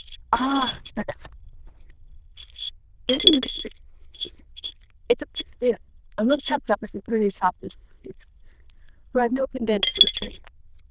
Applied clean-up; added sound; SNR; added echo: neural diffusion model UNIVERSE++.